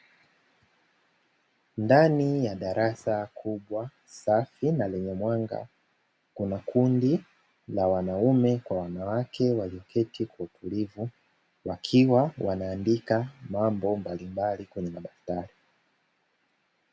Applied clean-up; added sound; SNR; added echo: none; none; none; none.